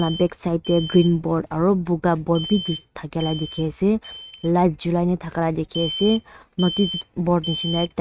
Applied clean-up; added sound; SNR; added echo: neural mask model RNNoise.